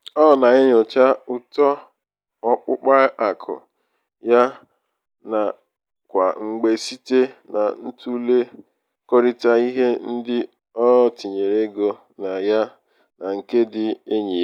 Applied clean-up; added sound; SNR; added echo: none; none; none; none.